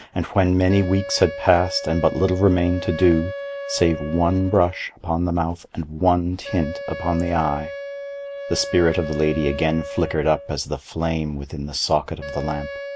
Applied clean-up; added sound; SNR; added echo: none; Wind instrument, woodwind instrument; 12 dB; none.